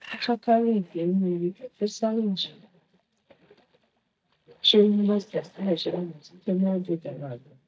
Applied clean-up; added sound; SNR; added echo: neural mask model DeepFilterNet 3.